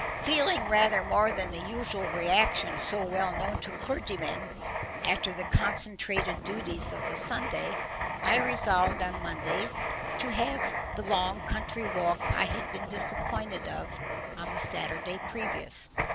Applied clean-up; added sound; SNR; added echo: none; Writing; 3 dB; none.